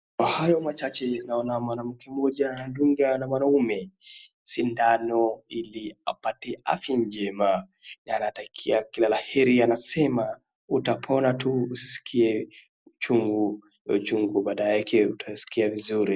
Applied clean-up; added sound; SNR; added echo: none; none; none; none.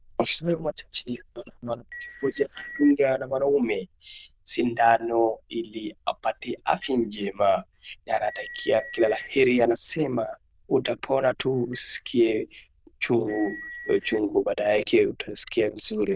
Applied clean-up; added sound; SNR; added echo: neural diffusion model UNIVERSE++.